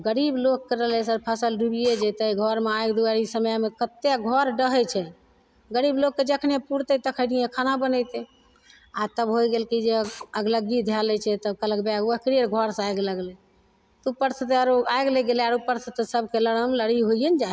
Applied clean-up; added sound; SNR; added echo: none; Drill; 20 dB; none.